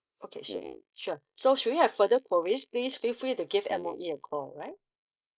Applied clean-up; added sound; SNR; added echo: neural mask model Resemble Enhance denoiser.